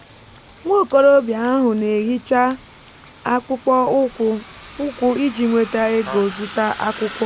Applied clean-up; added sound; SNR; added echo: none; Bus; 18 dB; none.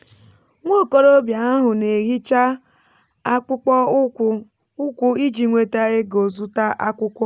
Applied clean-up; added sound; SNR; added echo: none; none; none; none.